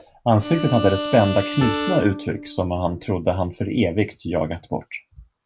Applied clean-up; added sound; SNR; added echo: none; Bowed string instrument + Piano; 7 dB; none.